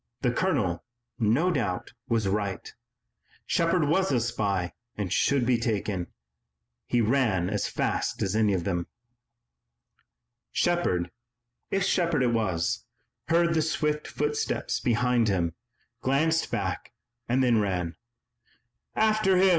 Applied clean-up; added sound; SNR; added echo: none; none; none; none.